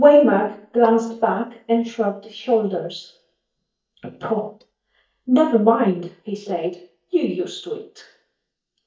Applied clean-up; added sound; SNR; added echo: neural mask model DeepFilterNet 3.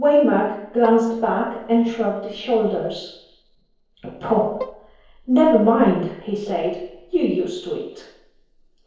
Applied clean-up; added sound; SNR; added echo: neural separator model SepFormer DNS4.